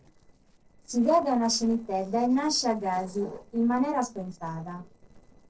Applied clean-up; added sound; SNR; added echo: neural separator model SepFormer DNS4.